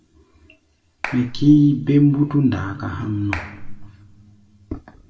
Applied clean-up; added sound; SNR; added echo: none; Clapping; 11 dB; reverberation time 1.6 s.